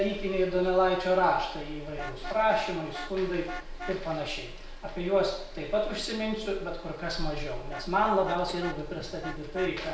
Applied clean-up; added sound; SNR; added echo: none; Vehicle horn, car horn, honking; 17 dB; none.